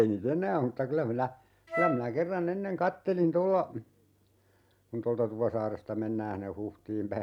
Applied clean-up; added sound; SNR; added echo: none; Wind instrument, woodwind instrument; 3 dB; none.